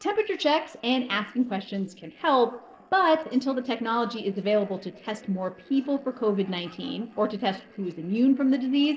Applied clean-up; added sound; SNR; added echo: neural separator model SepFormer DNS4.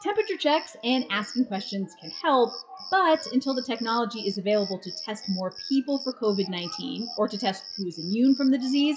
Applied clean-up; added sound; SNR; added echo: classical method WPE with log-MMSE.